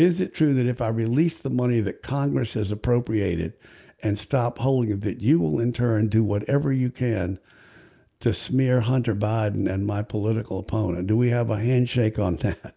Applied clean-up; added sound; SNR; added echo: none; none; none; none.